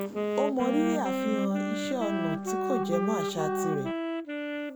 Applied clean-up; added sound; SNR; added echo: none; Wind instrument, woodwind instrument + Organ; -2 dB; none.